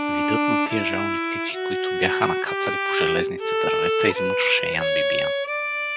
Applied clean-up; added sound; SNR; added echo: none; Bowed string instrument; -5 dB; none.